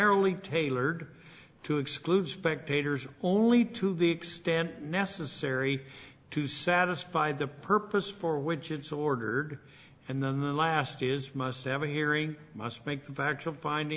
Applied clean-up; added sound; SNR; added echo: none; none; none; none.